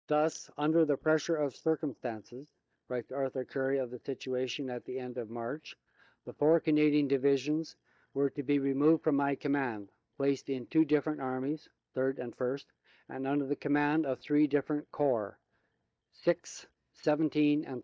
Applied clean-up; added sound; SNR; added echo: neural mask model DeepFilterNet 3.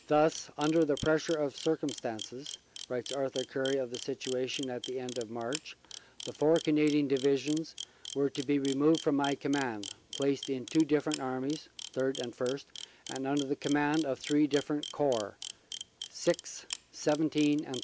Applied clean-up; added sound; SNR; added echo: none; Camera; 14 dB; none.